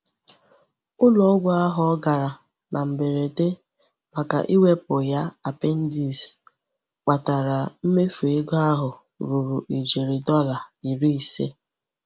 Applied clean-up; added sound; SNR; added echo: none; none; none; none.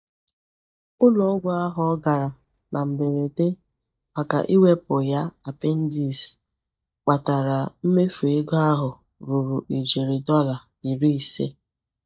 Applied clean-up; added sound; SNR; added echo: neural mask model DeepFilterNet 3.